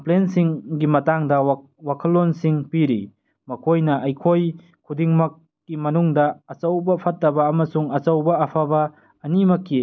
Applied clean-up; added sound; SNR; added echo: none; none; none; none.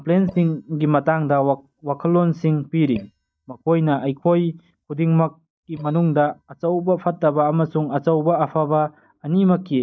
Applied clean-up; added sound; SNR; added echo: neural mask model DeepFilterNet 3.